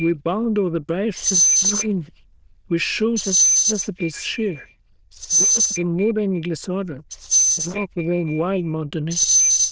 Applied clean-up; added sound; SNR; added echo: neural diffusion model UNIVERSE++.